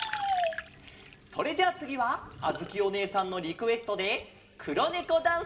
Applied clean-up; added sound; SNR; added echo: none; Trickle, dribble / Sink (filling or washing); 13 dB; reverberation time 0.6 s.